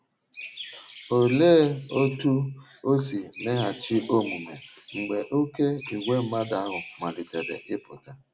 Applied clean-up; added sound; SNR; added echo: none; Chirp, tweet; 15 dB; none.